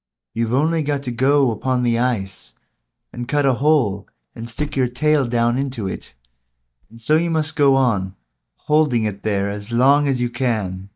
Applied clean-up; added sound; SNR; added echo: neural mask model DeepFilterNet 3.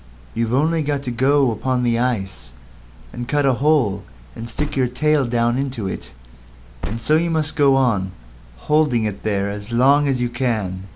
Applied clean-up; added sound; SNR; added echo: none; Car; 10 dB; none.